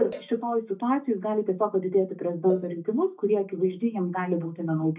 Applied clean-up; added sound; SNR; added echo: neural mask model DeepFilterNet 3.